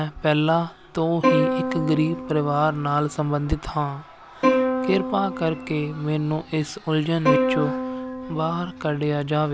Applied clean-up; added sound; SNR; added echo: none; Plucked string instrument; 2 dB; none.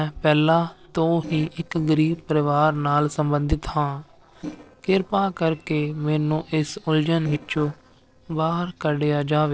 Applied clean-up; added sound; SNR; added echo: neural separator model SepFormer DNS4.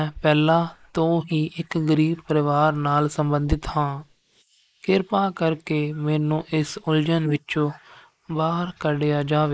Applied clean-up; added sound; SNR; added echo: neural mask model Resemble Enhance denoiser.